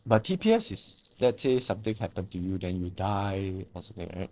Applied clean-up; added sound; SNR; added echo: neural separator model SepFormer DNS4.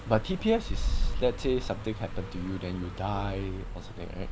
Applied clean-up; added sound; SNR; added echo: none; Car passing by; 1 dB; none.